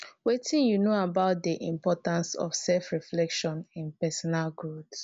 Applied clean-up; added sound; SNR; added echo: none; none; none; none.